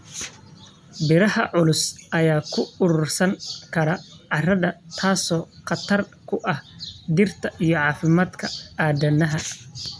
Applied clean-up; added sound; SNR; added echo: none; none; none; none.